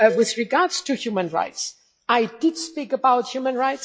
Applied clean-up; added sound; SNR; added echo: classical method log-MMSE.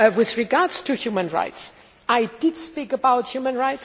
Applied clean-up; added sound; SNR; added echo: none; none; none; none.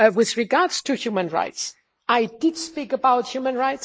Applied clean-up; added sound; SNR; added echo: neural mask model Resemble Enhance denoiser.